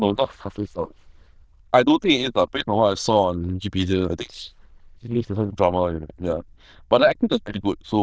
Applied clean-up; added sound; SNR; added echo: neural diffusion model UNIVERSE++.